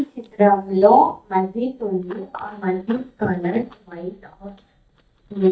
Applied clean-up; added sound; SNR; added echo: neural mask model DeepFilterNet 3.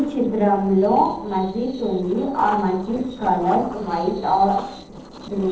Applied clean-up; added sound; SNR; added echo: neural separator model SepFormer DNS4.